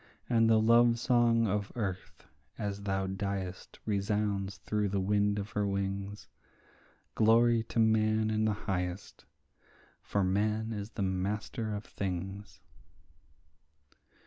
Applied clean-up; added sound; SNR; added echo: none; none; none; none.